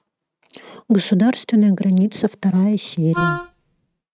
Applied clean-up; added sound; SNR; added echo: neural mask model RNNoise.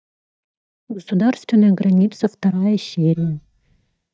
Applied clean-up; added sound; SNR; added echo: neural mask model DeepFilterNet 3.